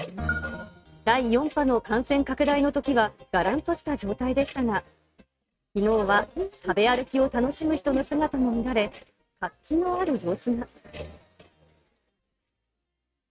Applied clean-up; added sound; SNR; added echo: neural mask model RNNoise.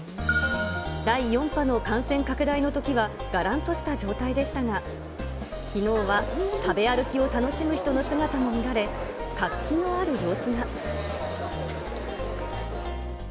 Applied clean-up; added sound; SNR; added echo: none; none; none; none.